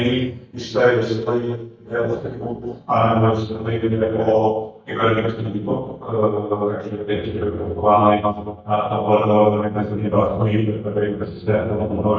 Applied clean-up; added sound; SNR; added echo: neural mask model DeepFilterNet 3.